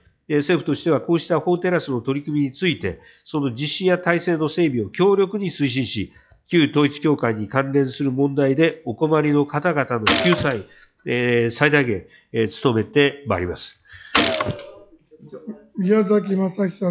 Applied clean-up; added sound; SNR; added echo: classical method log-MMSE.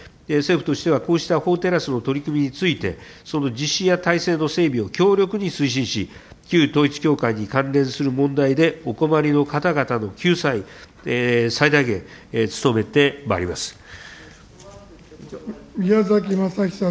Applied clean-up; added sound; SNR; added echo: none; none; none; none.